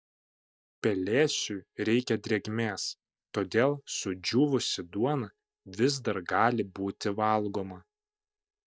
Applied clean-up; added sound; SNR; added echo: neural mask model DeepFilterNet 3.